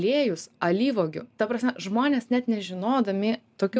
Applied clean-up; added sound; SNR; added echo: none; none; none; none.